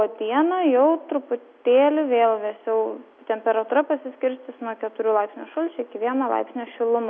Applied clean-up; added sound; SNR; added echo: none; none; none; none.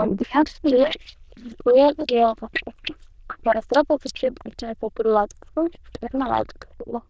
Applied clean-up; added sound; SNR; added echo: neural diffusion model UNIVERSE++.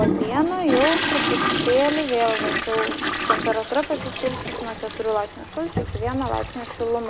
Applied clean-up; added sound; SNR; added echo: none; Toilet flush; 1 dB; none.